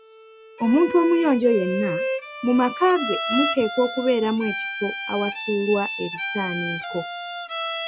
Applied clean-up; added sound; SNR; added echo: classical method log-MMSE.